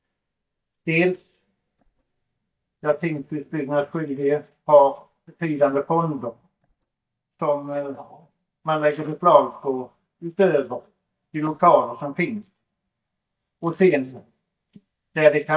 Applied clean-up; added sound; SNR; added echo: neural mask model DeepFilterNet 3.